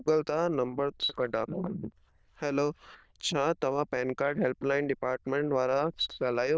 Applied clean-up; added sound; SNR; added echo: neural diffusion model UNIVERSE++.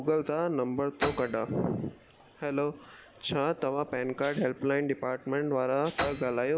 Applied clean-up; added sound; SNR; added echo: none; Piano + Rattle (instrument); 11 dB; none.